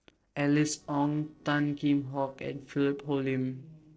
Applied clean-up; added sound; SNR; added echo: neural separator model SepFormer DNS4.